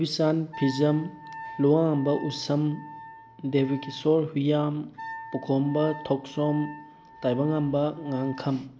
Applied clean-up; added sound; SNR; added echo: none; Wind instrument, woodwind instrument; 17 dB; none.